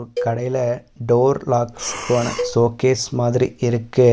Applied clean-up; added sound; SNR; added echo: none; Cowbell + Breathing; 13 dB; none.